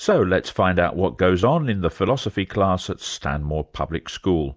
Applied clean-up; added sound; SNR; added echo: none; none; none; none.